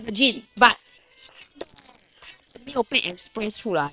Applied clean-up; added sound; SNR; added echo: neural separator model SepFormer WHAM!.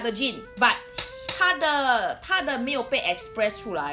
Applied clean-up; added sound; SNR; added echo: none; Wind instrument, woodwind instrument; 18 dB; none.